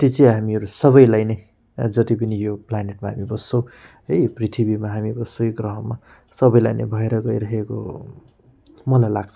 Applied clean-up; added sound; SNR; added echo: none; none; none; none.